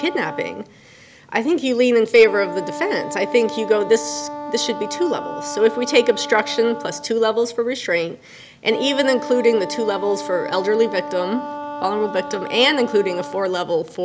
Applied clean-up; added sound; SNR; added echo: none; Wind instrument, woodwind instrument; 11 dB; none.